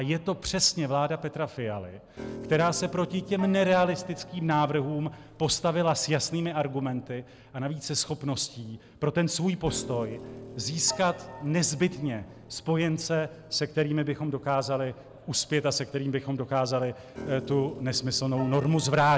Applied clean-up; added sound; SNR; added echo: none; Piano; 17 dB; none.